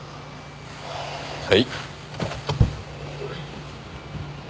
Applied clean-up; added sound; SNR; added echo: none; Knock; -3 dB; none.